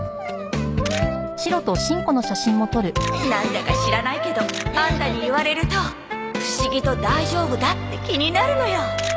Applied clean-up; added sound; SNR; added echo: none; none; none; none.